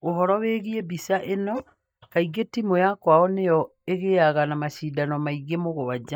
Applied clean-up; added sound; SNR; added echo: neural mask model DeepFilterNet 3.